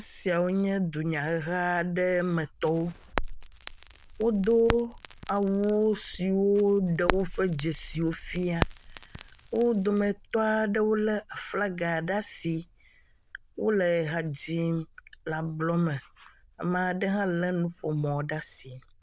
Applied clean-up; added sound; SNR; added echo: neural diffusion model UNIVERSE++.